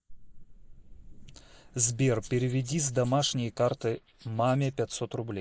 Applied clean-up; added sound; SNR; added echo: neural mask model Resemble Enhance denoiser.